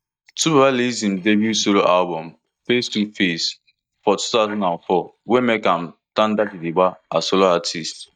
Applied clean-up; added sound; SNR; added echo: neural mask model DeepFilterNet 3.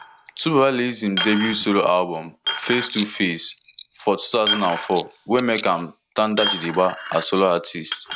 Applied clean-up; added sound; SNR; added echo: none; Coin (dropping); 1 dB; none.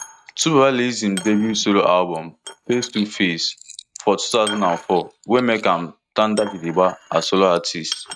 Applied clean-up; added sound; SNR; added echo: neural mask model RNNoise.